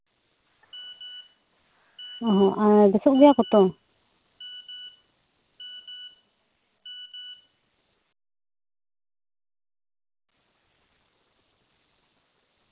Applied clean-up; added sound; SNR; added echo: none; Telephone; 15 dB; none.